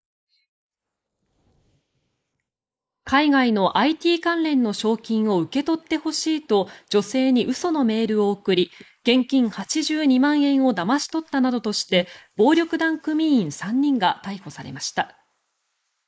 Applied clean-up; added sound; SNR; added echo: neural mask model Resemble Enhance denoiser.